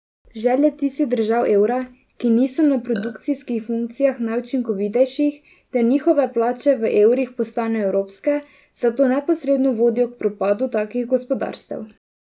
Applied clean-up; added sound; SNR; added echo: none; Burping, eructation; 16 dB; none.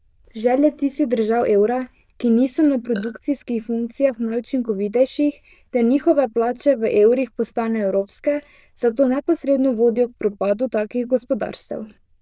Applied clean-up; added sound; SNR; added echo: neural diffusion model UNIVERSE++.